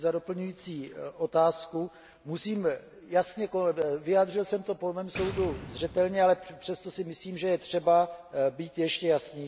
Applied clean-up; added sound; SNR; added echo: none; Boom; 15 dB; none.